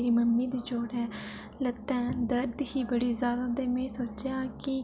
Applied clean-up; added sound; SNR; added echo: none; none; none; none.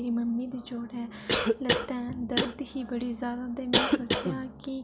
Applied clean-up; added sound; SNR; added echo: none; Cough; -3 dB; none.